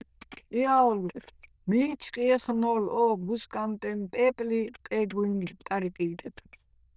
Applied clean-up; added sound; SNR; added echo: neural diffusion model UNIVERSE++.